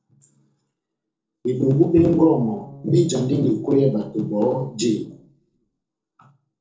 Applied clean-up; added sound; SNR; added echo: neural separator model SepFormer DNS4.